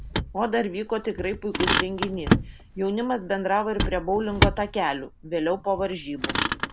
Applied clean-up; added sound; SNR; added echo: none; Motor vehicle (road); 1 dB; none.